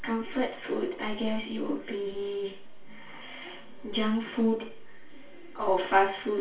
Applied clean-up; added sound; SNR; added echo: none; none; none; reverberation time 0.3 s.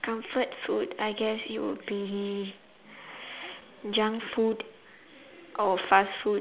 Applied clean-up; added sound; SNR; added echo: none; none; none; none.